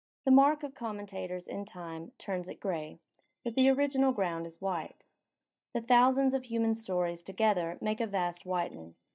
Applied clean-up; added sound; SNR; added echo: neural mask model DeepFilterNet 3.